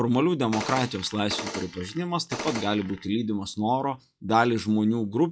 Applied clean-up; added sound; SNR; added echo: classical method log-MMSE.